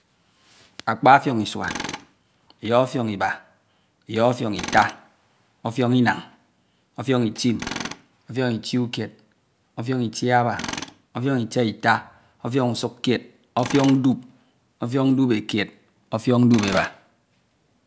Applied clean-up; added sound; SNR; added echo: none; Tools; 16 dB; none.